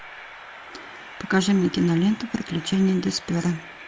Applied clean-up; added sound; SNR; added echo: none; Train; 17 dB; none.